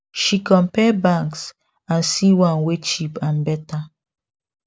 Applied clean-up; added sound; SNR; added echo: none; none; none; none.